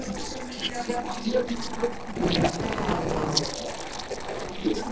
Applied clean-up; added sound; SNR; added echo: neural separator model SepFormer DNS4.